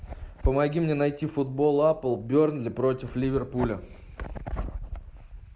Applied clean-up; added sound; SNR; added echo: none; none; none; none.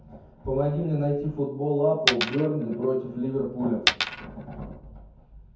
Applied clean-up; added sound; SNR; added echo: none; Coin (dropping); 2 dB; reverberation time 0.6 s.